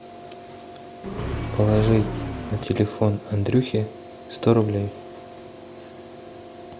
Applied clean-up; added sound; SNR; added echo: none; Accelerating, revving, vroom; 4 dB; none.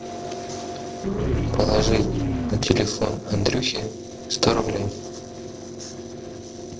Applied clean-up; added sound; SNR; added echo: neural separator model SepFormer DNS4.